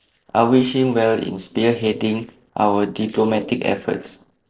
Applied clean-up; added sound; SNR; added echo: neural separator model SepFormer DNS4.